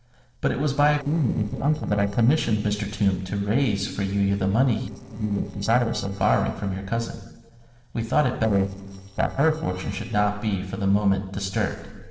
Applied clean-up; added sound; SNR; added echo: neural separator model SepFormer DNS4.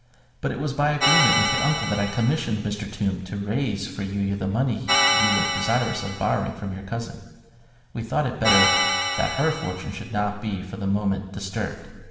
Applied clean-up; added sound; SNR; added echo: none; Organ; 0 dB; reverberation time 1.2 s.